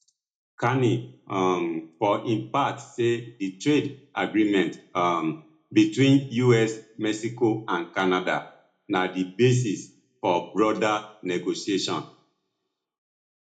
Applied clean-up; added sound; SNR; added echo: none; none; none; reverberation time 0.3 s.